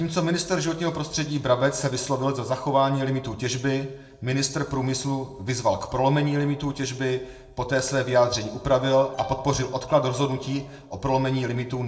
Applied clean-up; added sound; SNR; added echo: neural separator model SepFormer DNS4.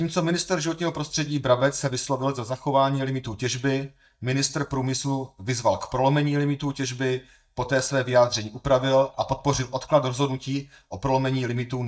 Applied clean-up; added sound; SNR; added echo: neural mask model DeepFilterNet 3.